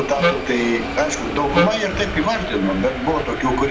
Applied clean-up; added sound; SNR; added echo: none; Wind instrument, woodwind instrument + Subway, metro, underground; 3 dB; none.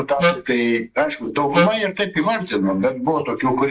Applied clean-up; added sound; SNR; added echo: neural mask model Resemble Enhance denoiser.